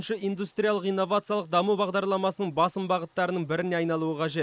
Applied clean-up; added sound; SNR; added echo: neural mask model Resemble Enhance denoiser.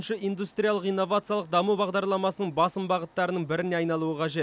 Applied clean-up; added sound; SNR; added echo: none; none; none; none.